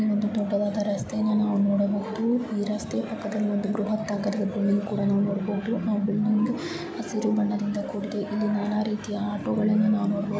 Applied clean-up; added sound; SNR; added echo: none; Cheering; 19 dB; none.